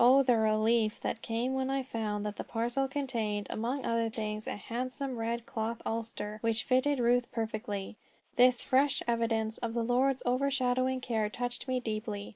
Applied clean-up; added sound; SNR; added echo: neural mask model Resemble Enhance denoiser.